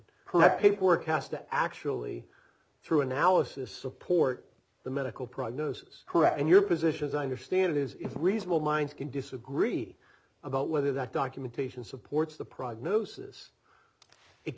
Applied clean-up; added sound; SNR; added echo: none; Fireworks; 17 dB; none.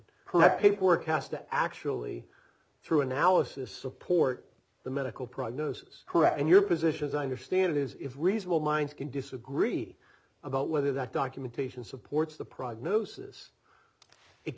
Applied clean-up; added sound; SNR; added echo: none; none; none; none.